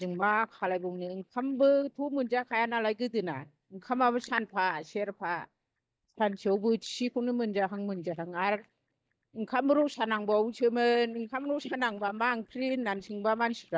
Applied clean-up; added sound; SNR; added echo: neural mask model DeepFilterNet 3.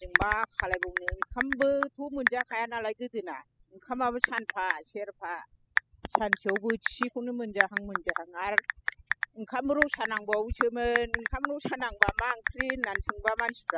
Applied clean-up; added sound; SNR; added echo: classical method spectral subtraction.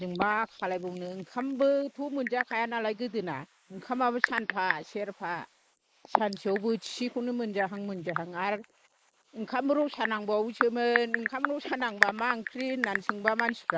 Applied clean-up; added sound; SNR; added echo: neural mask model Resemble Enhance denoiser.